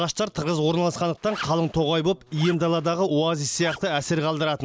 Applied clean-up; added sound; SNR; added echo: neural mask model Resemble Enhance denoiser.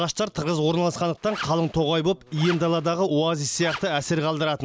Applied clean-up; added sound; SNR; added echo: none; Zipper (clothing); 14 dB; none.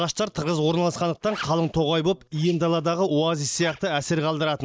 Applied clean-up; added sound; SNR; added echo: neural mask model DeepFilterNet 3.